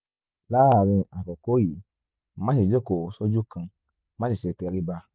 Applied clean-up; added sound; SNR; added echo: none; none; none; none.